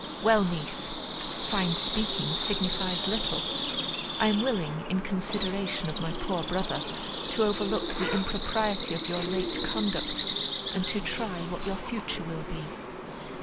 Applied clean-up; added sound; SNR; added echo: none; Bird vocalization, bird call, bird song; -1 dB; none.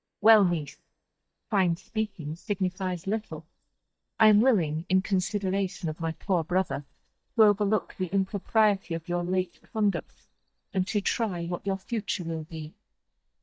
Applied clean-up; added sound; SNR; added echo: neural mask model DeepFilterNet 3.